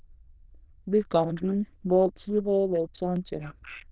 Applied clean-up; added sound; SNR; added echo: neural diffusion model UNIVERSE++.